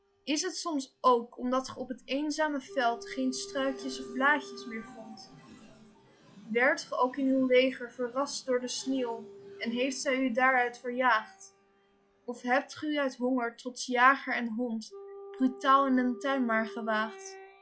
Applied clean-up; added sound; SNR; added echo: classical method log-MMSE.